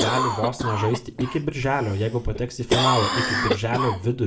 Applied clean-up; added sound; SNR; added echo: none; Cough; 2 dB; reverberation time 0.4 s.